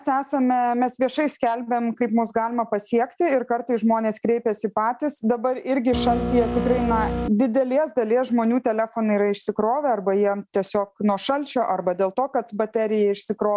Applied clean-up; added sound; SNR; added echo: none; Printer; 2 dB; none.